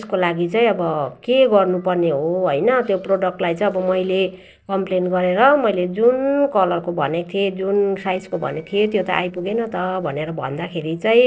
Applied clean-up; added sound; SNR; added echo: neural separator model SepFormer DNS4.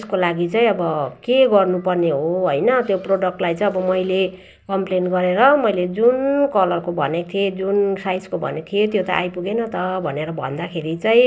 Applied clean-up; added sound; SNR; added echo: none; none; none; none.